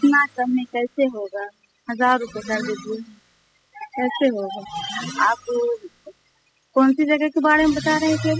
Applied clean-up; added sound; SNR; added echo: classical method spectral subtraction.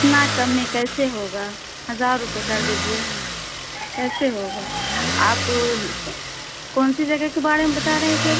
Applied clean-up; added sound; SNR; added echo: none; Motor vehicle (road); 4 dB; none.